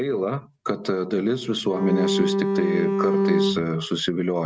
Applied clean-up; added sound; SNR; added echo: neural mask model RNNoise.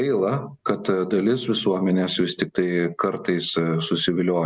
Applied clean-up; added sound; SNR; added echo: none; none; none; none.